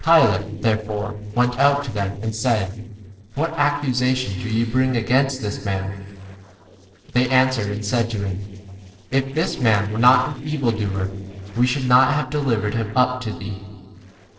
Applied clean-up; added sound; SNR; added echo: neural separator model SepFormer DNS4.